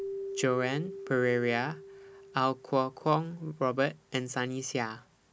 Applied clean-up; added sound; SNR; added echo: none; Keyboard (musical); 13 dB; none.